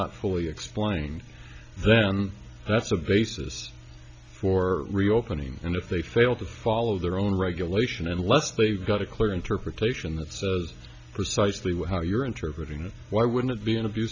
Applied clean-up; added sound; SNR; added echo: none; none; none; none.